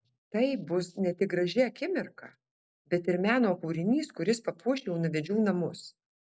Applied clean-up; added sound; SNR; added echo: none; none; none; none.